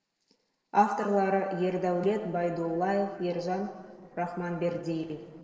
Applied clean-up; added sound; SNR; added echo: neural separator model SepFormer DNS4.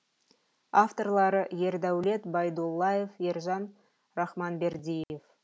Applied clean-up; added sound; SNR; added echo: none; none; none; none.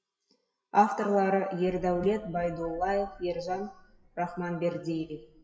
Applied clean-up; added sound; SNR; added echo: classical method WPE with log-MMSE.